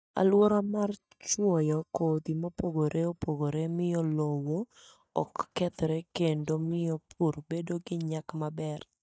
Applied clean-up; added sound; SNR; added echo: neural mask model DeepFilterNet 3.